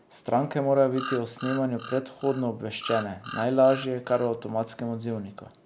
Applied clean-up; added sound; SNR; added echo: none; Bird vocalization, bird call, bird song; 13 dB; none.